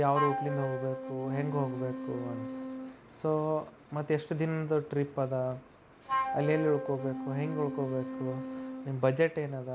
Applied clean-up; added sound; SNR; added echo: none; Wind instrument, woodwind instrument; 6 dB; none.